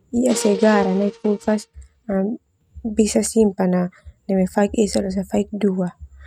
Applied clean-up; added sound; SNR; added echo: neural mask model RNNoise.